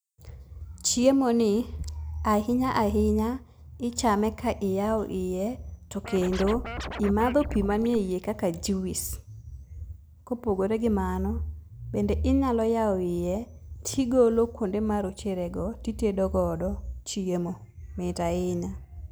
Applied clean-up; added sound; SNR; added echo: none; Scratching (performance technique); 11 dB; none.